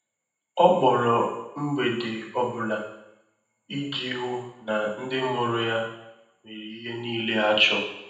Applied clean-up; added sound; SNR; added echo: none; none; none; reverberation time 0.8 s.